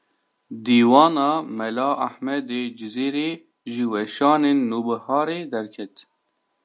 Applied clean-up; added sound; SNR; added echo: none; none; none; none.